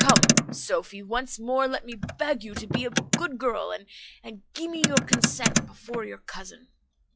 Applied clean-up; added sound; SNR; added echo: classical method log-MMSE.